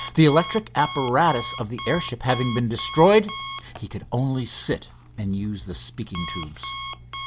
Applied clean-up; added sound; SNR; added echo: none; Alarm; 10 dB; none.